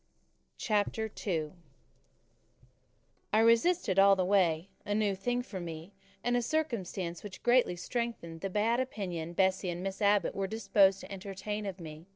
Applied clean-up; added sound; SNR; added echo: neural separator model SepFormer DNS4.